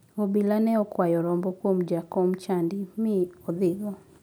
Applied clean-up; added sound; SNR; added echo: none; none; none; none.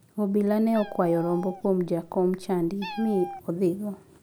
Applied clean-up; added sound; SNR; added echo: none; Meow; 15 dB; none.